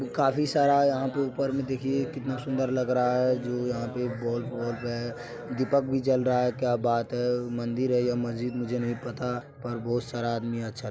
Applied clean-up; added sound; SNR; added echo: none; none; none; none.